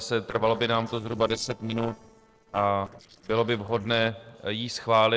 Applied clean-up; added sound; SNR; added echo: neural separator model SepFormer DNS4.